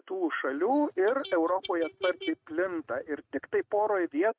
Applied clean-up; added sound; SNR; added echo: neural mask model RNNoise.